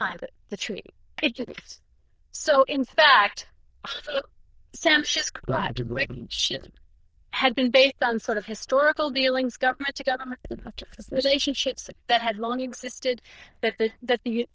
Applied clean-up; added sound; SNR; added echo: neural diffusion model UNIVERSE++.